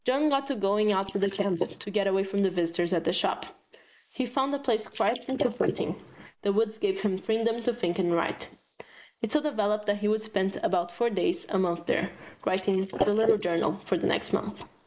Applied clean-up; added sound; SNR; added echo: neural mask model Resemble Enhance denoiser.